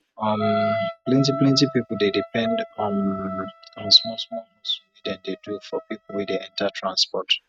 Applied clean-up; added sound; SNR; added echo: neural mask model RNNoise.